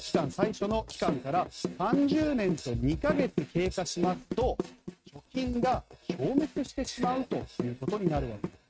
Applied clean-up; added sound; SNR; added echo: neural mask model RNNoise.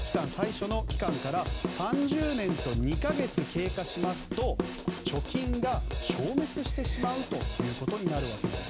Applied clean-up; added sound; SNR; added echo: none; Drum kit; 0 dB; none.